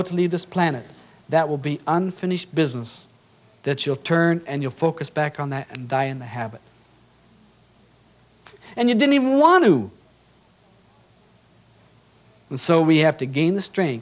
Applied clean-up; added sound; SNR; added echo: none; none; none; none.